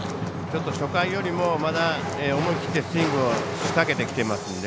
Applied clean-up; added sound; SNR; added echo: none; none; none; none.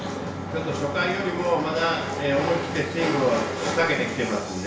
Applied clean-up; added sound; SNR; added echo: none; none; none; reverberation time 0.5 s.